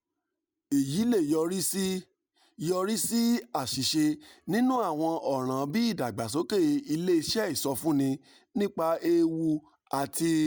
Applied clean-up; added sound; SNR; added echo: none; none; none; none.